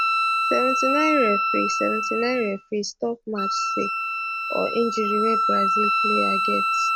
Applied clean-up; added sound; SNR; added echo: none; Wind instrument, woodwind instrument; -3 dB; none.